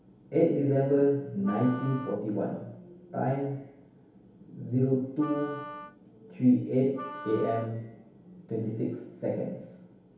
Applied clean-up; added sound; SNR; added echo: none; Wind instrument, woodwind instrument; 14 dB; reverberation time 2.2 s.